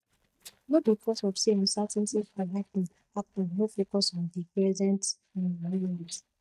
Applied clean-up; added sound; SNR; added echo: neural mask model DeepFilterNet 3.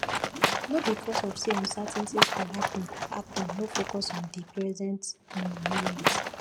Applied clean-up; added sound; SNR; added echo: none; Livestock, farm animals, working animals; -2 dB; none.